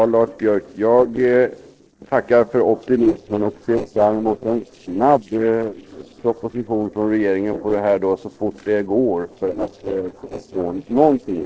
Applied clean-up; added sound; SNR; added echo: neural separator model SepFormer DNS4.